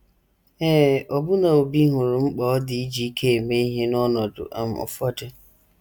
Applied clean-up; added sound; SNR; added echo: none; none; none; none.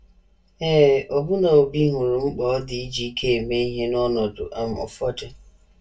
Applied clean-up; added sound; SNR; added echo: none; none; none; reverberation time 0.1 s.